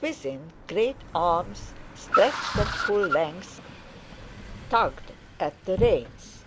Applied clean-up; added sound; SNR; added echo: none; Sliding door / Slam / Wood + Car; 6 dB; none.